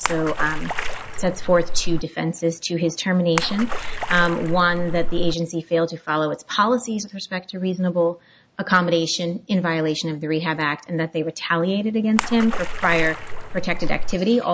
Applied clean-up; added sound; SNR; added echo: none; Splash, splatter; 0 dB; none.